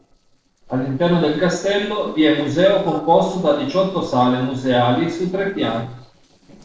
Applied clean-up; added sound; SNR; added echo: neural separator model SepFormer DNS4.